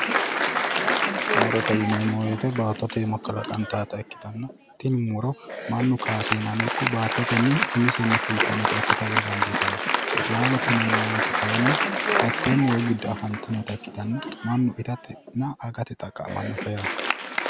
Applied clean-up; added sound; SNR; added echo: none; Applause; 0 dB; none.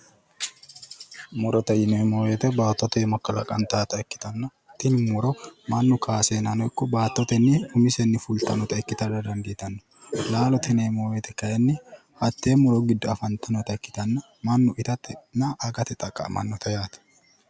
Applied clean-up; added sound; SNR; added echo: none; none; none; none.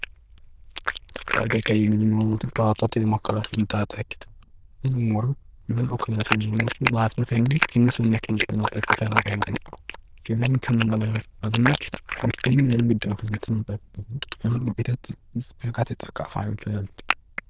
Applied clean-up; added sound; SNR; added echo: neural diffusion model UNIVERSE++.